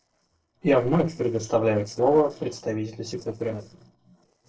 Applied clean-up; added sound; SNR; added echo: neural separator model SepFormer DNS4.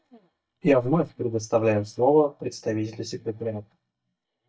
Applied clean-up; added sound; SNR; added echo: neural mask model DeepFilterNet 3.